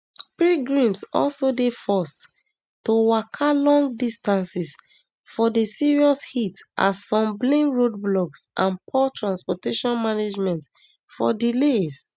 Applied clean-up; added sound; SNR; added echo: none; none; none; none.